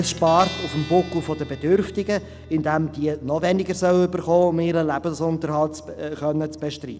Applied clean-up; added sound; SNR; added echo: none; Guitar; 17 dB; none.